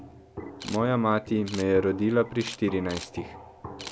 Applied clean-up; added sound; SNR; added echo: none; Walk, footsteps + Camera; 14 dB; none.